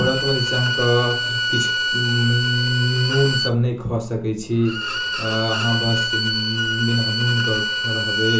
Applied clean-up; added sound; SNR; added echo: none; Bowed string instrument; 1 dB; reverberation time 0.8 s.